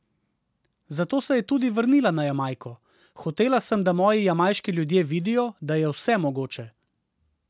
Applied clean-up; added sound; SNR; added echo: none; none; none; none.